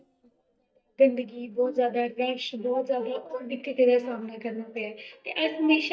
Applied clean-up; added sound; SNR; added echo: neural mask model DeepFilterNet 3.